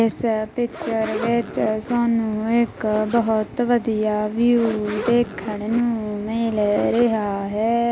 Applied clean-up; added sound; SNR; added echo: none; Zipper (clothing); 14 dB; none.